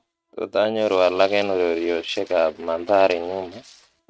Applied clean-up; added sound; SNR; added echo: neural mask model RNNoise.